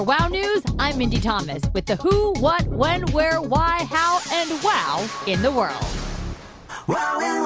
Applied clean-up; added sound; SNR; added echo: none; none; none; none.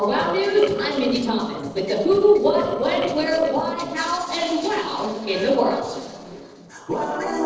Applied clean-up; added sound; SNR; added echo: neural separator model SepFormer DNS4.